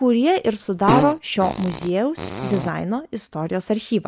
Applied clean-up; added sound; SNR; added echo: none; Fart; 5 dB; none.